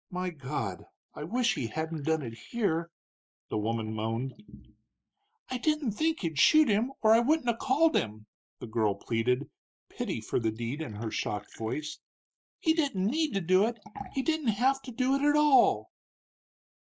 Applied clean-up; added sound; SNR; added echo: neural mask model Resemble Enhance denoiser.